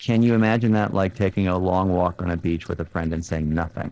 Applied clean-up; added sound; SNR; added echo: neural separator model SepFormer DNS4.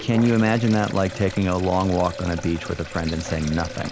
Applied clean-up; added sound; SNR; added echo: none; Sink (filling or washing); 13 dB; none.